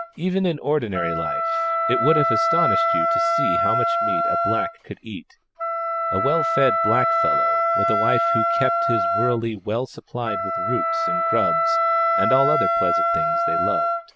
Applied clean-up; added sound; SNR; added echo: none; Wind instrument, woodwind instrument; -5 dB; none.